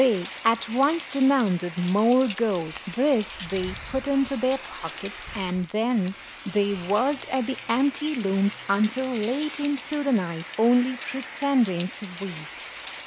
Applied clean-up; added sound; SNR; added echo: none; Rain; 13 dB; none.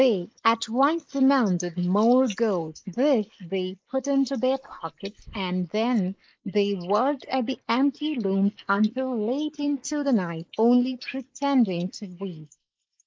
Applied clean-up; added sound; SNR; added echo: neural mask model Resemble Enhance denoiser.